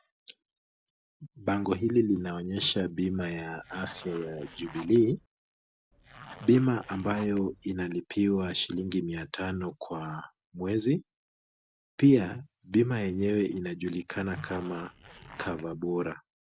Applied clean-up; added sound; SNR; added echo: none; Zipper (clothing); 18 dB; none.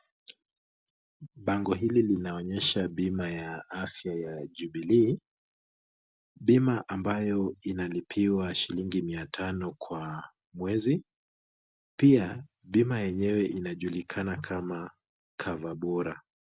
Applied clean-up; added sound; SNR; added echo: none; none; none; none.